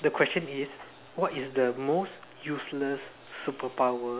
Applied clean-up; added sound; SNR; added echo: none; none; none; none.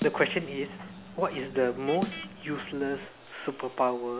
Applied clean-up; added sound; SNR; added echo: none; Vehicle horn, car horn, honking + Snare drum; 11 dB; none.